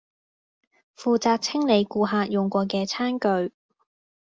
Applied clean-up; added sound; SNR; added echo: none; none; none; none.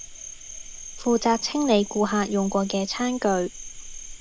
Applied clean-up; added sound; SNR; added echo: none; Cricket; 13 dB; none.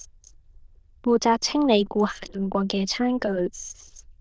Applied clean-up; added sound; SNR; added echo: neural diffusion model UNIVERSE++.